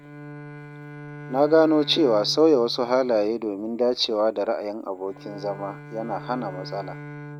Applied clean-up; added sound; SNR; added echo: none; Bowed string instrument; 16 dB; none.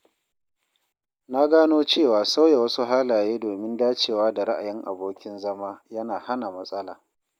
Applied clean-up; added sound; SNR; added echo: none; none; none; none.